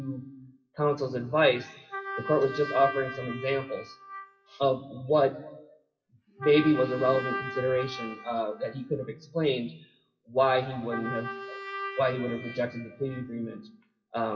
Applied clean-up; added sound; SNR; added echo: classical method WPE with log-MMSE.